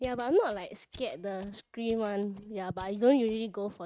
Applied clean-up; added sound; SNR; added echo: neural mask model RNNoise.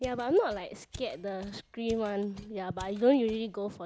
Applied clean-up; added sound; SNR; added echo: none; Mechanisms; 20 dB; none.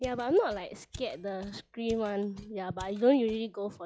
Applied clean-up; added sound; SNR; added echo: classical method log-MMSE.